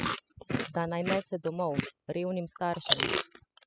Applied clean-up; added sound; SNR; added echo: classical method spectral subtraction.